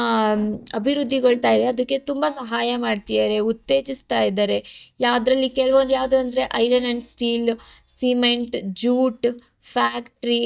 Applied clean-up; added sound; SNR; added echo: neural mask model DeepFilterNet 3.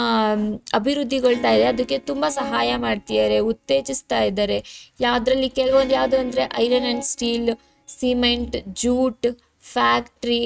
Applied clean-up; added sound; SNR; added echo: neural mask model RNNoise.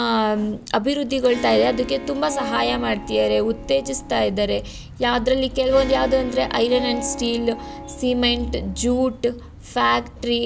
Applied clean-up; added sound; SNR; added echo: none; Harp; 12 dB; none.